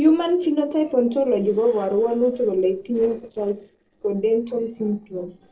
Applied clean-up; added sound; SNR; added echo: neural separator model SepFormer DNS4.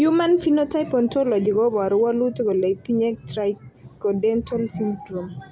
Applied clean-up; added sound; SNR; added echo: none; none; none; none.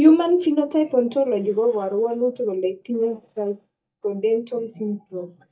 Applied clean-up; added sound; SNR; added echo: neural mask model DeepFilterNet 3.